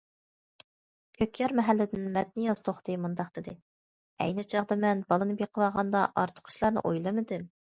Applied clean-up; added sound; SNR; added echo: none; none; none; none.